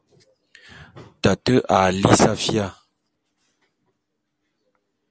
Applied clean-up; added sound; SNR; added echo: none; none; none; none.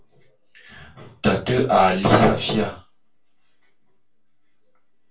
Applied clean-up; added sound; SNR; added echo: none; none; none; reverberation time 0.2 s.